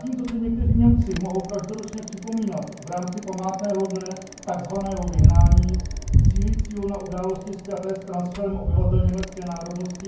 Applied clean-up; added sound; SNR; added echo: none; Bicycle; -4 dB; reverberation time 0.9 s.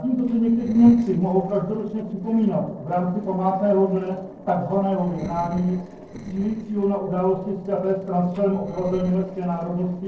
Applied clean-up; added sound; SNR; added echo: neural separator model SepFormer DNS4.